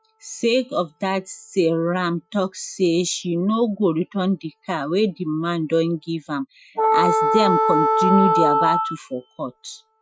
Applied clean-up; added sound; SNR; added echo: classical method Wiener filter.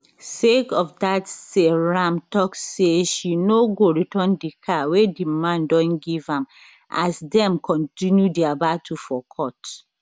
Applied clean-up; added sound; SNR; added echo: none; none; none; none.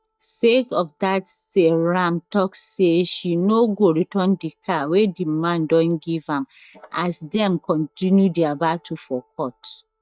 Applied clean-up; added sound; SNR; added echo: neural mask model DeepFilterNet 3.